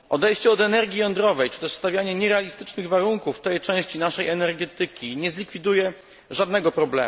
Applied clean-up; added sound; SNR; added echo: none; none; none; none.